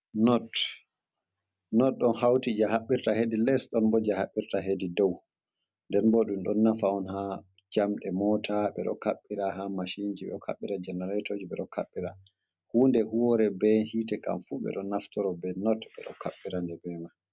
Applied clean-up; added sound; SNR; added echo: none; none; none; none.